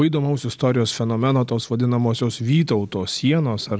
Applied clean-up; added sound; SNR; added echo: none; none; none; none.